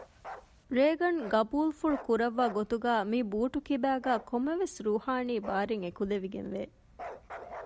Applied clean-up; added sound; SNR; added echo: none; Bark; 17 dB; none.